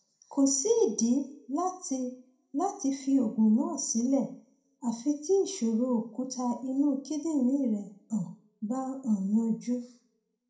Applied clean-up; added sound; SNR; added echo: none; none; none; reverberation time 0.4 s.